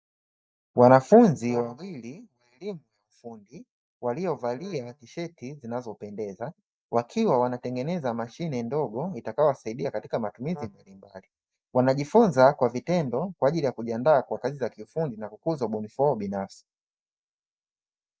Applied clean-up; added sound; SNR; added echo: neural mask model DeepFilterNet 3.